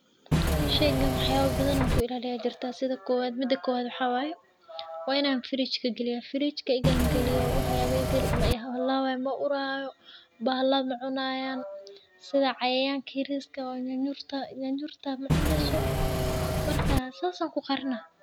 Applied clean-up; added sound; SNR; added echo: none; Engine / Mechanisms; -4 dB; none.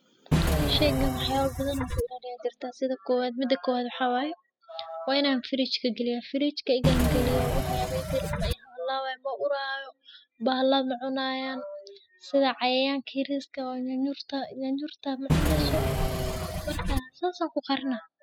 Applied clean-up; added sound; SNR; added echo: classical method spectral subtraction.